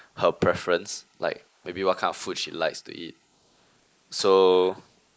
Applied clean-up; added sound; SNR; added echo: neural mask model Resemble Enhance denoiser.